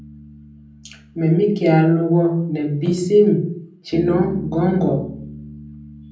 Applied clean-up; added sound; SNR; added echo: none; Bass guitar; 15 dB; reverberation time 0.6 s.